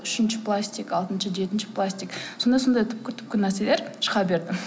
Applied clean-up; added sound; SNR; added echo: none; none; none; none.